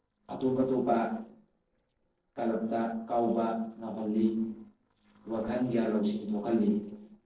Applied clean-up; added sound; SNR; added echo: neural separator model SepFormer DNS4.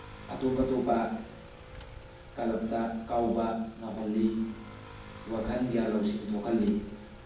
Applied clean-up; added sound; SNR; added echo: none; Motorcycle / Accelerating, revving, vroom; 14 dB; reverberation time 1.2 s.